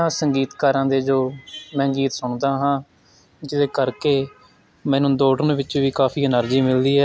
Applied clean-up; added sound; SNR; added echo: none; none; none; none.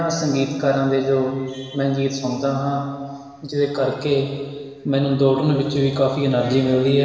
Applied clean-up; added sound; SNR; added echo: none; none; none; reverberation time 1.6 s.